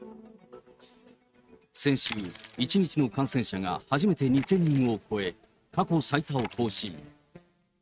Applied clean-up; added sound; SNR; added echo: neural mask model RNNoise.